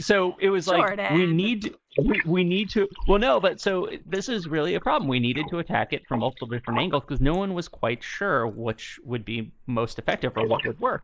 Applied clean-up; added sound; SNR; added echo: neural mask model Resemble Enhance denoiser.